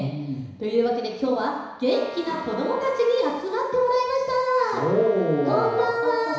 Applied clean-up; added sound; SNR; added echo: none; Wind instrument, woodwind instrument; 19 dB; reverberation time 1.0 s.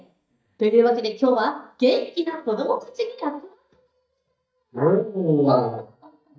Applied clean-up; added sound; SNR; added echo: neural mask model DeepFilterNet 3.